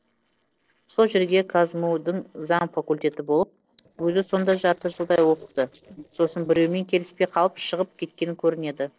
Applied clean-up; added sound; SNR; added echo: neural separator model SepFormer DNS4.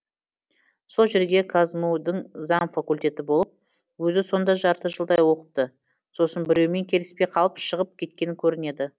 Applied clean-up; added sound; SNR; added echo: none; none; none; none.